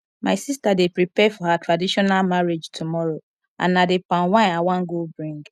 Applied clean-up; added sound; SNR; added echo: none; none; none; none.